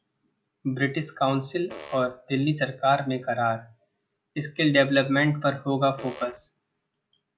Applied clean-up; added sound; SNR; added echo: none; Fart; 15 dB; none.